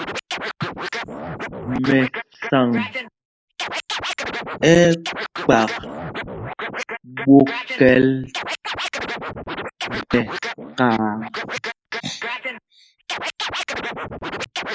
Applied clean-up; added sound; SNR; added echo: neural mask model Resemble Enhance denoiser.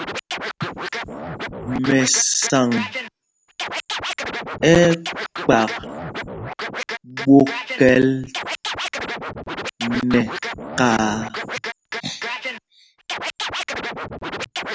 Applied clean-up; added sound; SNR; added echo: none; Scratching (performance technique); 7 dB; none.